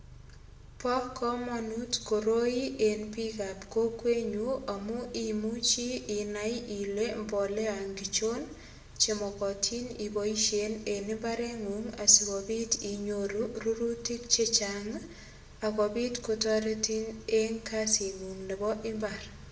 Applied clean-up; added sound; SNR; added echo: none; Idling / Accelerating, revving, vroom / Car; 19 dB; reverberation time 0.6 s.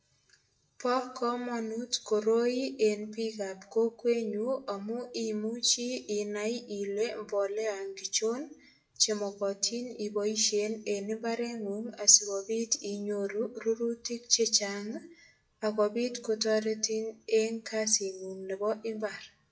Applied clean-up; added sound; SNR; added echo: classical method WPE with log-MMSE.